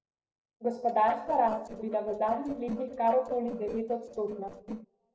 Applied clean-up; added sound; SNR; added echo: neural separator model SepFormer DNS4.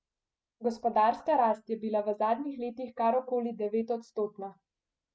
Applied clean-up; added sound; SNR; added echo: none; none; none; none.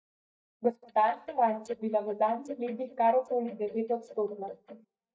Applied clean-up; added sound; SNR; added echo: neural mask model DeepFilterNet 3.